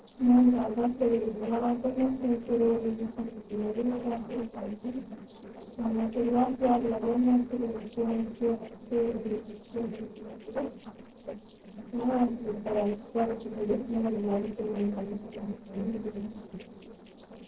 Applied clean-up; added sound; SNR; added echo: neural separator model SepFormer DNS4.